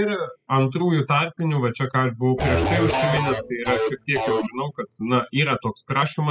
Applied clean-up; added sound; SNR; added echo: classical method spectral subtraction.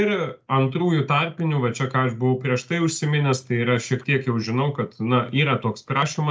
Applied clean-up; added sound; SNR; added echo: none; none; none; none.